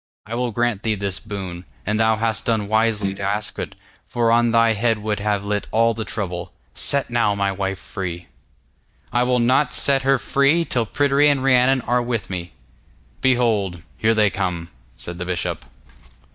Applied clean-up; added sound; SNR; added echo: neural mask model DeepFilterNet 3.